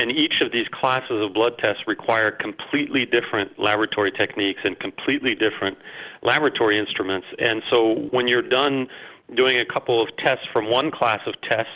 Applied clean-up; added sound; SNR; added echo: none; none; none; none.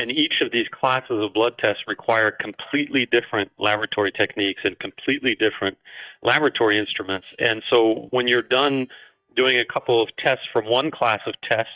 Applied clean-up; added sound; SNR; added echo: neural mask model DeepFilterNet 3.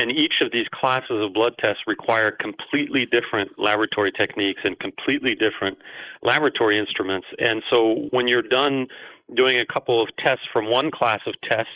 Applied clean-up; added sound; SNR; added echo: neural mask model Resemble Enhance denoiser.